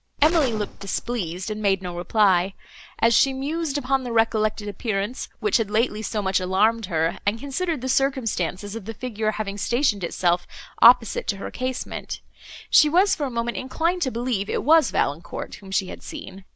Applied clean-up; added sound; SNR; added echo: none; Gunshot, gunfire; 11 dB; none.